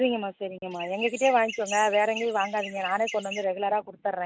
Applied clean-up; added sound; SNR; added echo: neural mask model RNNoise.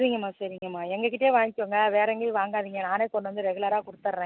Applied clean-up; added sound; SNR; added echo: none; none; none; none.